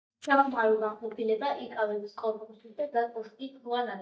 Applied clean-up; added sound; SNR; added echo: neural mask model DeepFilterNet 3.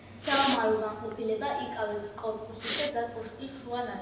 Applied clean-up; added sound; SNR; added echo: none; Respiratory sounds; 3 dB; reverberation time 0.9 s.